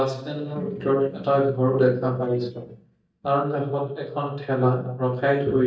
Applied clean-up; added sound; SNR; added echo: neural mask model DeepFilterNet 3.